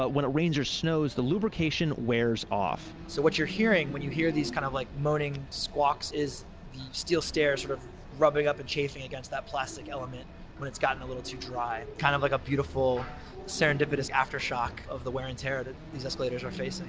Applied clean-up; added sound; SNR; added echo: none; none; none; none.